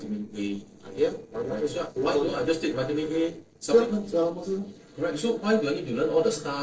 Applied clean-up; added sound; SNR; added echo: neural separator model SepFormer DNS4.